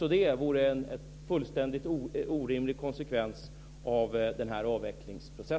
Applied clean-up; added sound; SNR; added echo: none; none; none; none.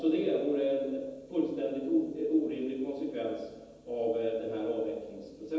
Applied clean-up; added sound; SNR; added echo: none; none; none; reverberation time 1.1 s.